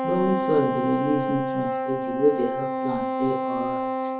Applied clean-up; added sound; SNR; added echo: none; Wind instrument, woodwind instrument; 0 dB; reverberation time 0.2 s.